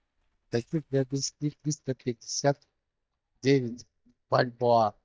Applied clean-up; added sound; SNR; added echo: neural mask model DeepFilterNet 3.